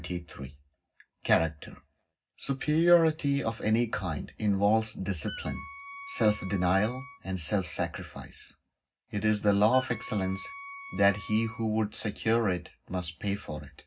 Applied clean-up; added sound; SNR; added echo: none; Wind instrument, woodwind instrument; 15 dB; reverberation time 0.4 s.